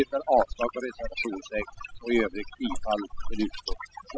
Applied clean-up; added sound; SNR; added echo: classical method spectral subtraction.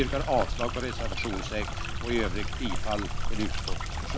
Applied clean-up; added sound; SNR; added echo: none; Stream; -2 dB; none.